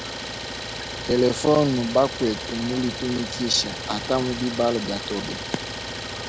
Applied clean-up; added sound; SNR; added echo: none; Idling; 7 dB; none.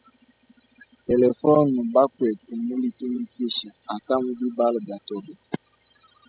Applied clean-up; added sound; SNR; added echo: classical method spectral subtraction.